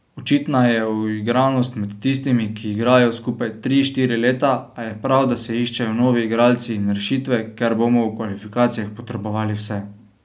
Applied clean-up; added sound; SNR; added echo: none; none; none; none.